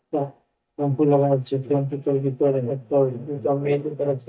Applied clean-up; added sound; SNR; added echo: neural mask model DeepFilterNet 3.